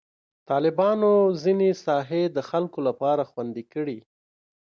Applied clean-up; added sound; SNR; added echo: none; none; none; none.